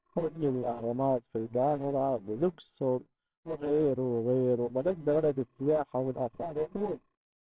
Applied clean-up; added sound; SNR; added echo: neural separator model SepFormer WHAMR!.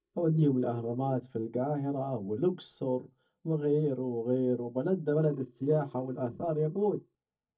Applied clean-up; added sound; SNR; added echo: neural mask model DeepFilterNet 3.